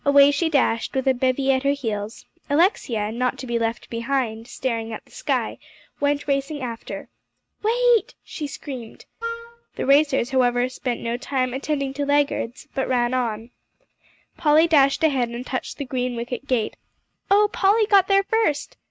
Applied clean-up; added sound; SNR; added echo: neural mask model RNNoise.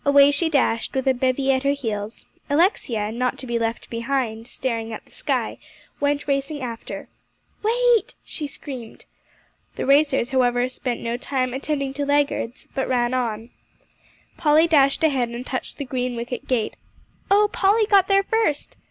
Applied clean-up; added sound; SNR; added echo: none; none; none; none.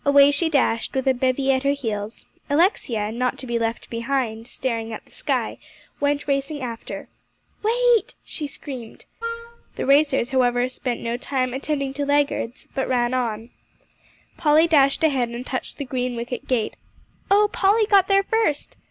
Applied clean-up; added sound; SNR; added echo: none; Wind instrument, woodwind instrument; 10 dB; none.